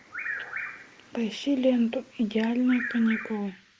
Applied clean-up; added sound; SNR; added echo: neural mask model Resemble Enhance denoiser.